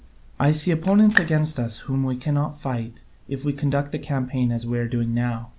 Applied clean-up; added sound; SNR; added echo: none; Raindrop; 6 dB; none.